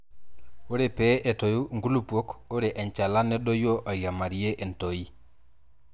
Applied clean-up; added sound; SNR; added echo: none; none; none; none.